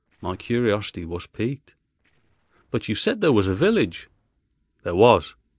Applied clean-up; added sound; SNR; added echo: neural separator model SepFormer DNS4.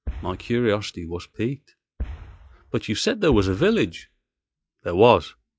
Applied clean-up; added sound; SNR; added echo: classical method log-MMSE.